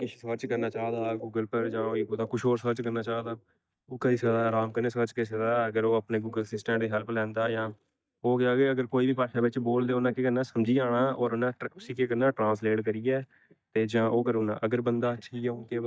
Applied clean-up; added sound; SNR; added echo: neural mask model DeepFilterNet 3.